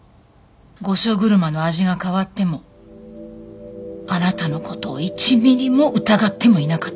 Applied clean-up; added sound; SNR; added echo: none; none; none; none.